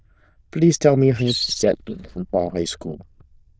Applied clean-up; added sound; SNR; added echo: neural diffusion model UNIVERSE++.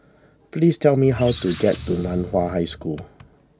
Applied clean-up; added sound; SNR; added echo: none; Squeak; 10 dB; none.